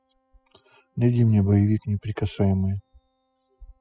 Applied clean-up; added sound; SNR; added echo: classical method spectral subtraction.